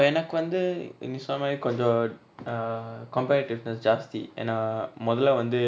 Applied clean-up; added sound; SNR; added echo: none; none; none; none.